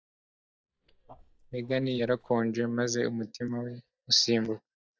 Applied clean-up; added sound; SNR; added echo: neural mask model DeepFilterNet 3.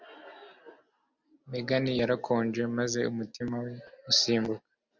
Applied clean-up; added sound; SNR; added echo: none; none; none; none.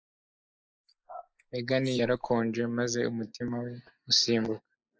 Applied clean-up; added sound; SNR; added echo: neural mask model Resemble Enhance denoiser.